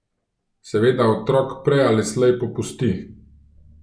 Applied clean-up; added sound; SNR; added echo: none; none; none; none.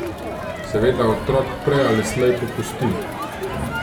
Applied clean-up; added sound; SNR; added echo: none; Crowd; 5 dB; none.